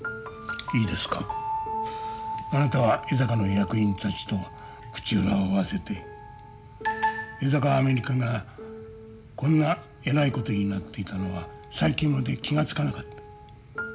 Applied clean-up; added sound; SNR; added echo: none; none; none; none.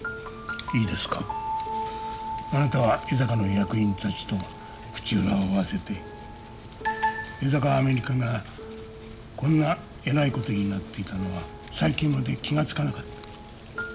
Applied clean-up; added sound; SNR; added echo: none; Wind; 18 dB; none.